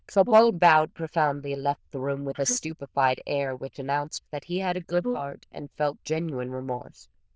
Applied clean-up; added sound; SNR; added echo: neural diffusion model UNIVERSE++.